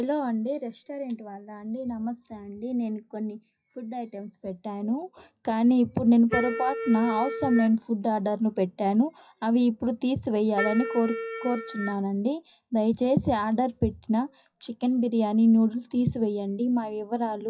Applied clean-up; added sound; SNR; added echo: classical method WPE with log-MMSE.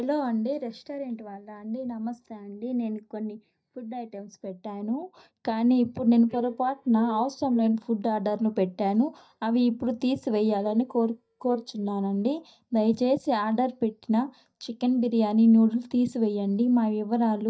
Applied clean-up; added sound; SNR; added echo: neural mask model DeepFilterNet 3.